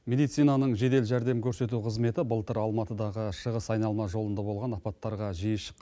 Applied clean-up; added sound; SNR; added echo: none; none; none; none.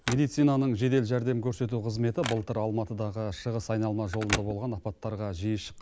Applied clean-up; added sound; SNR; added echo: none; Telephone; 13 dB; none.